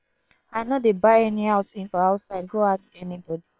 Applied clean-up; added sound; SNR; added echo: neural separator model SepFormer WHAM!.